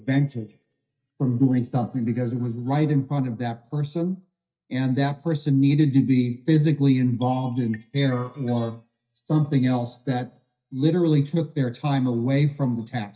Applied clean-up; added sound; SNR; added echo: neural mask model DeepFilterNet 3.